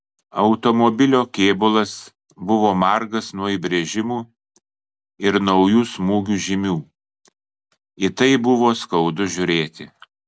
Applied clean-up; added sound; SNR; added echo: none; none; none; none.